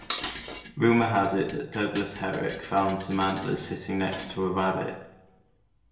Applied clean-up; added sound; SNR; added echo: none; Dishes, pots, and pans; 15 dB; reverberation time 0.6 s.